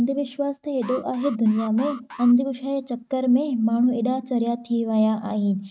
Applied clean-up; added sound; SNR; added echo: neural mask model RNNoise.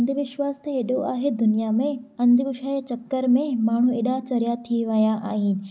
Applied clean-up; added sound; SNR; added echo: none; none; none; none.